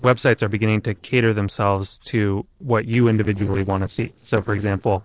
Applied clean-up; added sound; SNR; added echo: neural separator model SepFormer DNS4.